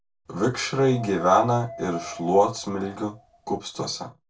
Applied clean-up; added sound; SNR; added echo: none; Dog; 17 dB; reverberation time 0.2 s.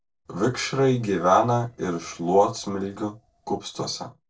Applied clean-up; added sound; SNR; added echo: neural separator model SepFormer DNS4.